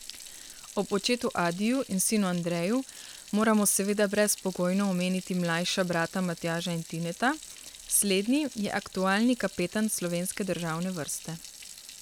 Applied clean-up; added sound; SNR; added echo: none; Sink (filling or washing) / Water tap, faucet; 17 dB; none.